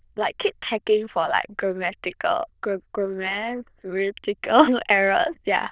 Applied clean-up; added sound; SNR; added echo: neural diffusion model UNIVERSE++.